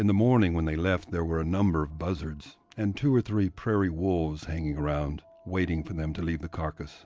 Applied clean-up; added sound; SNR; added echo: none; none; none; none.